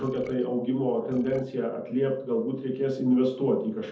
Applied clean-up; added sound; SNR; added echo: neural separator model SepFormer DNS4.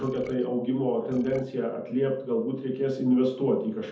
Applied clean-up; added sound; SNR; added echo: none; Burping, eructation; 20 dB; reverberation time 0.6 s.